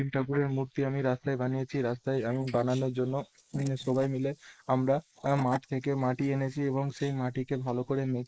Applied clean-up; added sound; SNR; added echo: neural mask model Resemble Enhance denoiser.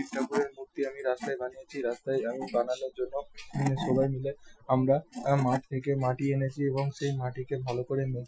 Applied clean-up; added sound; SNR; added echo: classical method Wiener filter.